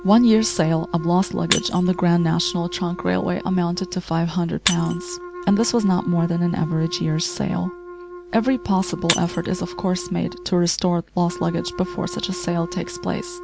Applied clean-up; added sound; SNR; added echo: none; Shatter + Wind instrument, woodwind instrument; 11 dB; none.